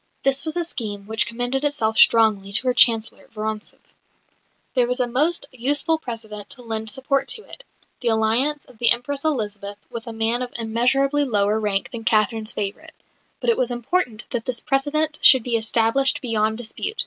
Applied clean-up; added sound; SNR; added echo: none; none; none; none.